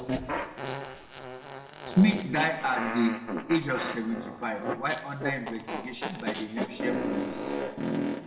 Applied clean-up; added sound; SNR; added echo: none; Fart; 3 dB; reverberation time 0.7 s.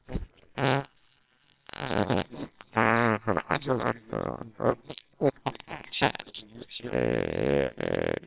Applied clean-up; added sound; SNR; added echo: neural separator model SepFormer WHAMR!.